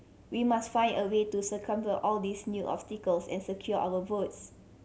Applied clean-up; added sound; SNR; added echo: none; none; none; none.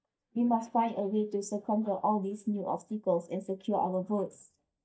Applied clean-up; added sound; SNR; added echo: neural mask model DeepFilterNet 3.